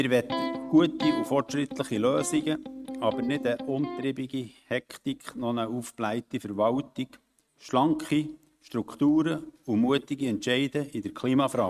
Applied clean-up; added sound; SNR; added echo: neural mask model RNNoise.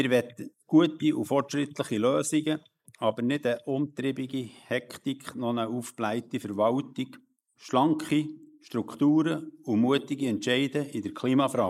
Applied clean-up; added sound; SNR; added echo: neural mask model Resemble Enhance denoiser.